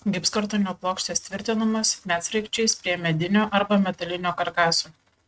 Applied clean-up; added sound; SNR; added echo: neural mask model RNNoise.